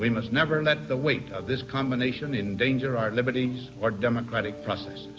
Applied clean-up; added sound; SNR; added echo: none; none; none; none.